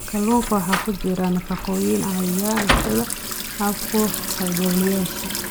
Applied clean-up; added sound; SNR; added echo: none; Slam + Sink (filling or washing) / Water tap, faucet; 4 dB; none.